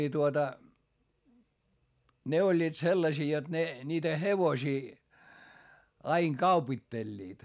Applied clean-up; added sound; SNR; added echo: none; none; none; none.